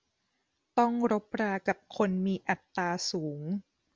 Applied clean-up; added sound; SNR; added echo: none; none; none; none.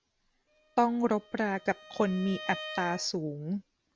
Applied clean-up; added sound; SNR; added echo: none; Bowed string instrument; 15 dB; none.